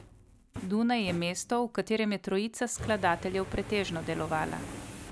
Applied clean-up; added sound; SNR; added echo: none; Fire; 12 dB; none.